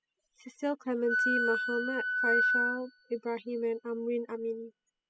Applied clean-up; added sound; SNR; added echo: classical method spectral subtraction.